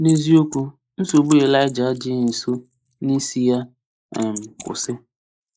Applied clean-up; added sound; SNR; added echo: neural mask model Resemble Enhance denoiser.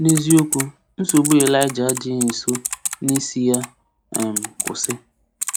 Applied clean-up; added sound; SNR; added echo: none; Typing; 7 dB; none.